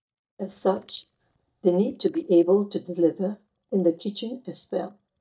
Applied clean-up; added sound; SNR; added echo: neural mask model DeepFilterNet 3.